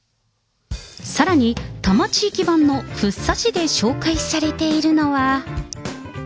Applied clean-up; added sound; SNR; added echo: none; none; none; none.